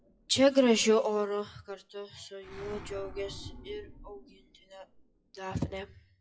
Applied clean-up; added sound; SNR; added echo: classical method WPE with log-MMSE.